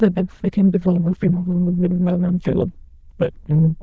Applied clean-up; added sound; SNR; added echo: neural diffusion model UNIVERSE++.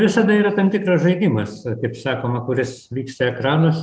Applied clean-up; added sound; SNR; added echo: none; none; none; none.